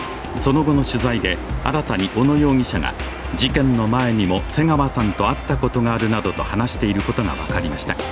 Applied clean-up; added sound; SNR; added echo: none; none; none; none.